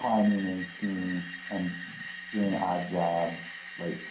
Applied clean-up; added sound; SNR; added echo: none; Screech; 11 dB; reverberation time 0.5 s.